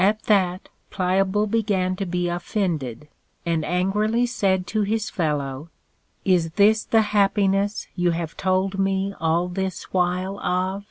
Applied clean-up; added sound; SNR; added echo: none; none; none; none.